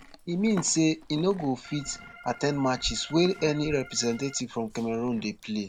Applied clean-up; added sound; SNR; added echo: none; Livestock, farm animals, working animals + Organ; 17 dB; none.